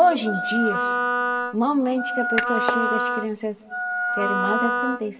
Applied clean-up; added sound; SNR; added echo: none; Wind instrument, woodwind instrument; 0 dB; reverberation time 1.6 s.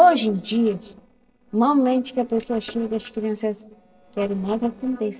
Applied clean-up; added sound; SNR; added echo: neural separator model SepFormer DNS4.